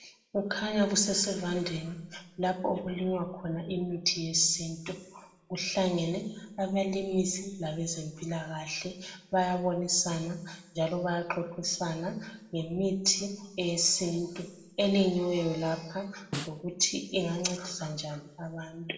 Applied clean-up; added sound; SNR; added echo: none; Snare drum; 10 dB; reverberation time 0.9 s.